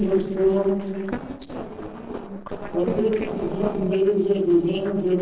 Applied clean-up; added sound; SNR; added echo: neural separator model SepFormer DNS4.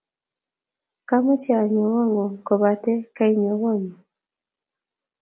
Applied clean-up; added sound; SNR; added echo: none; none; none; none.